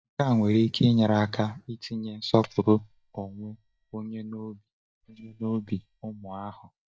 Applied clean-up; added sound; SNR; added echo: neural mask model DeepFilterNet 3.